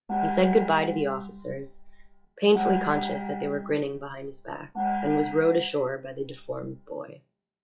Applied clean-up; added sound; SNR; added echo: classical method log-MMSE.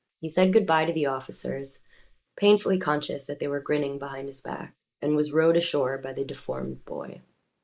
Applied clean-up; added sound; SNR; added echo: neural mask model Resemble Enhance denoiser.